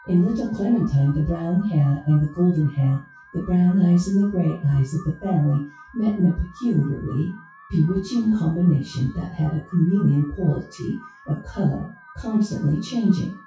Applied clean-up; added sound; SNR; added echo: classical method WPE with log-MMSE.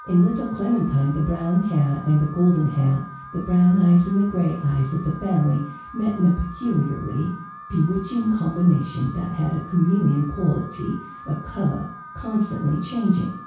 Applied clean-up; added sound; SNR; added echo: none; Alarm; 18 dB; reverberation time 0.6 s.